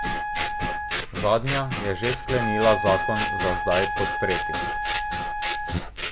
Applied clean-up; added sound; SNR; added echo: none; Wind instrument, woodwind instrument + Scissors; 0 dB; none.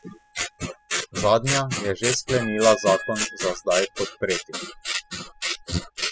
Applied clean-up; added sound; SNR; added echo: classical method spectral subtraction.